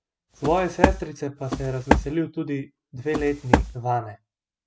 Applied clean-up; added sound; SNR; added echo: none; Walk, footsteps; -3 dB; none.